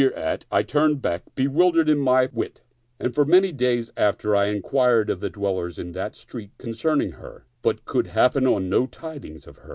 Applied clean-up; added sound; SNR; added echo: none; none; none; none.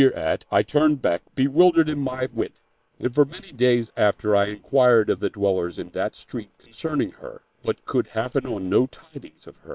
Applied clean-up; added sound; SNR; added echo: neural separator model SepFormer WHAM!.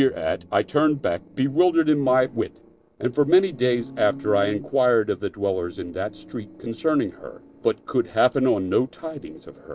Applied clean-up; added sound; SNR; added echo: neural separator model SepFormer DNS4.